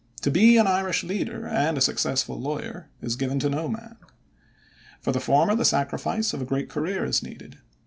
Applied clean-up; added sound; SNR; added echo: none; none; none; none.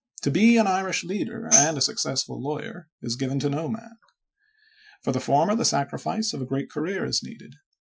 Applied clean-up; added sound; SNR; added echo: classical method Wiener filter.